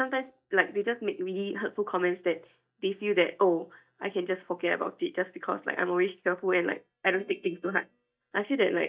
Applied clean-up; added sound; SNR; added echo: neural mask model DeepFilterNet 3.